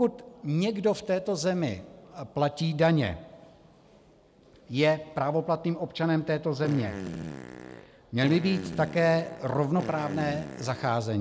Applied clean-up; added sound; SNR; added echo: none; Fart; 11 dB; none.